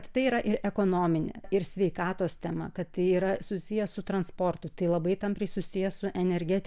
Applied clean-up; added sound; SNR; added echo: none; none; none; none.